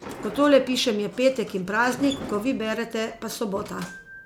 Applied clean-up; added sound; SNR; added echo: none; Sliding door; 15 dB; none.